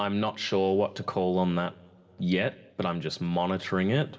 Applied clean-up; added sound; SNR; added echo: none; none; none; reverberation time 1.7 s.